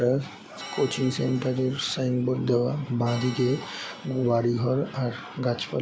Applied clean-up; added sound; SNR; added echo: none; Organ; 19 dB; none.